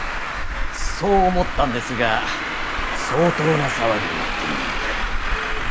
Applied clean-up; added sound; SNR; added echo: none; Traffic noise, roadway noise; 0 dB; none.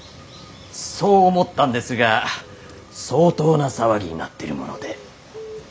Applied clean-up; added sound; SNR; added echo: none; none; none; none.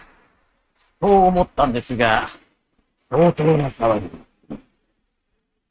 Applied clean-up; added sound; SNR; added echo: neural mask model RNNoise.